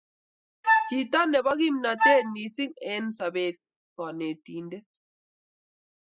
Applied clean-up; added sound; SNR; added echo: classical method spectral subtraction.